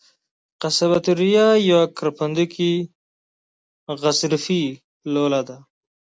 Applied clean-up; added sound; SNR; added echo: none; none; none; none.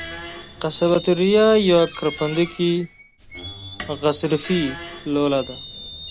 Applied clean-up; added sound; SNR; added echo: none; Squeak; 12 dB; none.